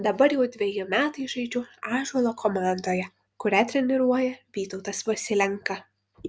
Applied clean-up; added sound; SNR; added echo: none; none; none; none.